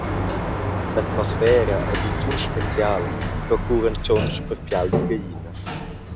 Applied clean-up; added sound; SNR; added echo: none; Sliding door; 0 dB; none.